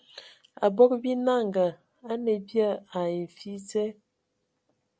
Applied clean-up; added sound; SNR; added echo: none; none; none; none.